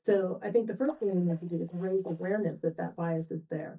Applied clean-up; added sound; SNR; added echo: neural mask model DeepFilterNet 3.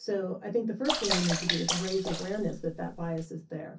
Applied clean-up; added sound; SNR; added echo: none; Sink (filling or washing) / Water / Splash, splatter; 1 dB; reverberation time 0.3 s.